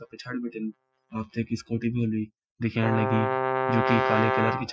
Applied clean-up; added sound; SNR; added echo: classical method Wiener filter.